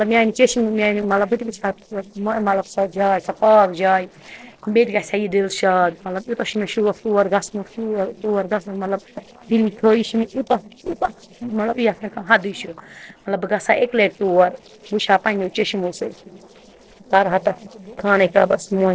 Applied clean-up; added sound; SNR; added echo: neural separator model SepFormer DNS4.